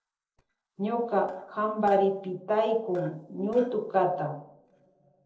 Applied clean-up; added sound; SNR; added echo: neural separator model SepFormer DNS4.